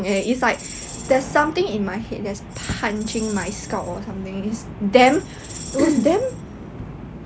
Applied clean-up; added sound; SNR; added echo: none; Tambourine; 17 dB; none.